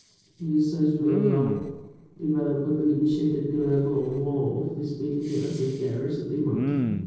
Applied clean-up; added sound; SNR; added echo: neural separator model SepFormer DNS4.